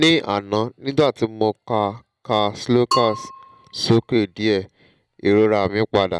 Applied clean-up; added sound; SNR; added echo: none; Bell / Percussion; 11 dB; none.